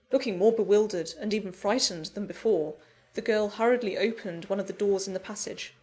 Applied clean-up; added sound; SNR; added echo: none; none; none; none.